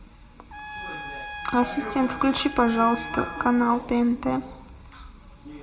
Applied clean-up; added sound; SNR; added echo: none; Trumpet; 12 dB; reverberation time 0.4 s.